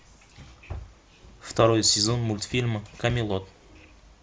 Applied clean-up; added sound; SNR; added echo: none; none; none; none.